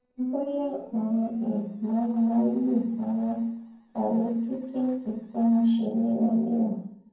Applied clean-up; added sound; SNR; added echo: neural separator model SepFormer DNS4.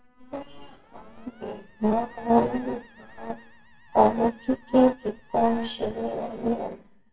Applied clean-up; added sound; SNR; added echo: neural separator model SepFormer WHAMR!.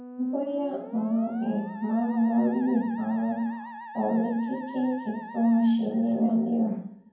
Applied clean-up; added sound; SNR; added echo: none; Musical instrument; 16 dB; reverberation time 0.9 s.